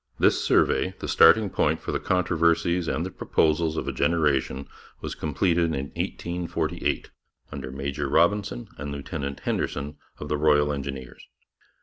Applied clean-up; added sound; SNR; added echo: none; none; none; none.